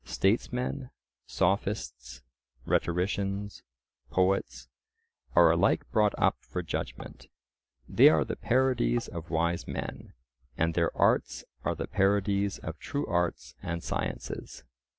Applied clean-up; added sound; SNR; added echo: none; Tap; 19 dB; none.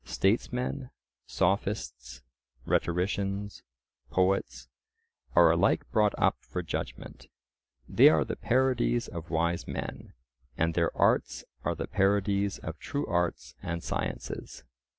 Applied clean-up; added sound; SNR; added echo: none; none; none; none.